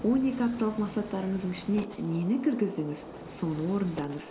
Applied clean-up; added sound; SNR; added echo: none; Gunshot, gunfire; 14 dB; none.